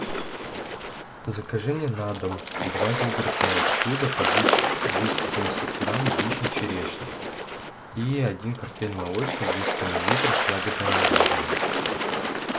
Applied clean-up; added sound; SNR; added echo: none; Water / Bird; -4 dB; none.